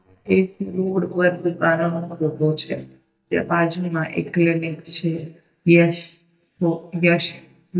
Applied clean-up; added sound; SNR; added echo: neural mask model DeepFilterNet 3.